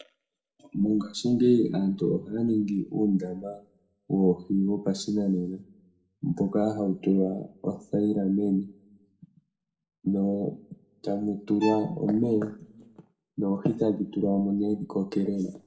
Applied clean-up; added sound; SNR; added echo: none; Bowed string instrument; 13 dB; reverberation time 0.5 s.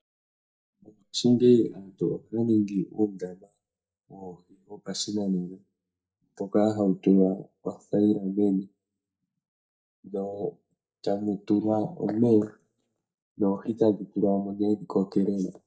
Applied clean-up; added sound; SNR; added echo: neural mask model DeepFilterNet 3.